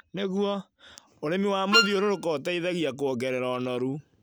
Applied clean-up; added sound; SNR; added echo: none; Wind instrument, woodwind instrument; -3 dB; none.